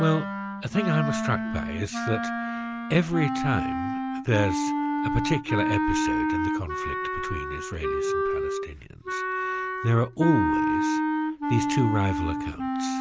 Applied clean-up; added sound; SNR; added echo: none; Wind instrument, woodwind instrument; -1 dB; none.